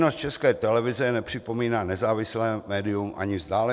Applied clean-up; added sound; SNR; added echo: none; none; none; none.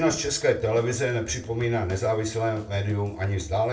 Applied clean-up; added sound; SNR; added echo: none; Drum kit; 19 dB; reverberation time 0.3 s.